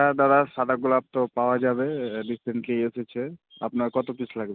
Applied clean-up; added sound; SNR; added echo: none; none; none; none.